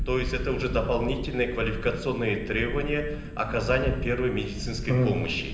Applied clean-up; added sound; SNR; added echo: none; Thunderstorm; 6 dB; reverberation time 0.9 s.